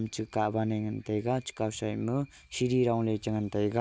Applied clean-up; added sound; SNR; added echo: none; none; none; none.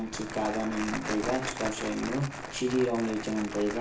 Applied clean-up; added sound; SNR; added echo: none; Crumpling, crinkling; 7 dB; reverberation time 0.4 s.